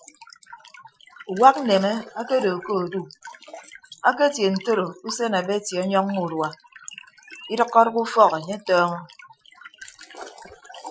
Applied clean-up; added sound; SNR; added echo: classical method Wiener filter.